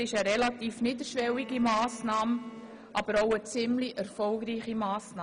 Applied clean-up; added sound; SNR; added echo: none; Bowed string instrument; 18 dB; none.